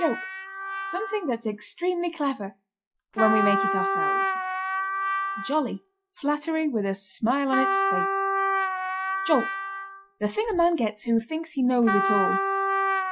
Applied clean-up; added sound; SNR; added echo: classical method log-MMSE.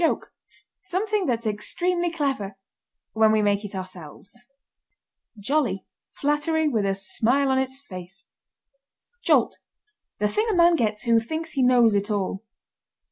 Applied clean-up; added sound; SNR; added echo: none; none; none; none.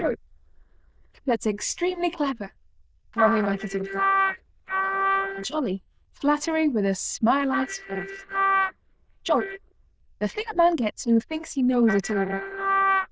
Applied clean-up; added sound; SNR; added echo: neural diffusion model UNIVERSE++.